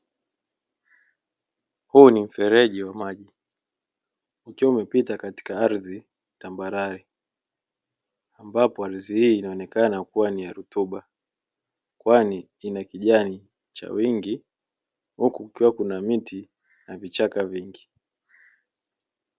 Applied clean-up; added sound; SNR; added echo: none; none; none; none.